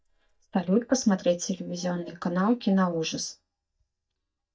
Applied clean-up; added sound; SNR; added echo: neural mask model DeepFilterNet 3.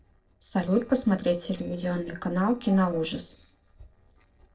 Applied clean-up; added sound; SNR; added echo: neural separator model SepFormer DNS4.